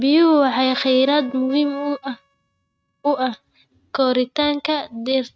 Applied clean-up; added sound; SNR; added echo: neural mask model RNNoise.